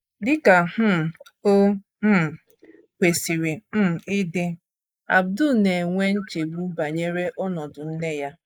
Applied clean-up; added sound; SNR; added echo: neural mask model Resemble Enhance denoiser.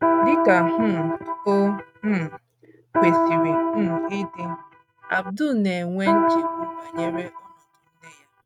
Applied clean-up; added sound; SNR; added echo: neural mask model RNNoise.